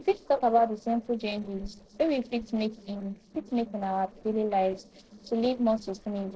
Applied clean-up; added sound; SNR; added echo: neural separator model SepFormer DNS4.